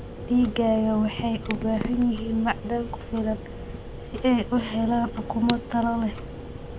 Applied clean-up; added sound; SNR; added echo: none; Clock; 10 dB; none.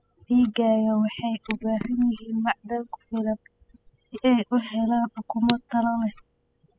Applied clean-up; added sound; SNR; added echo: classical method spectral subtraction.